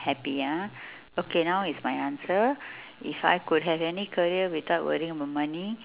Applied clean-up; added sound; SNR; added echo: none; none; none; none.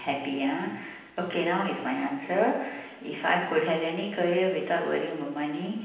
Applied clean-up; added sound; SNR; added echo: none; none; none; reverberation time 0.9 s.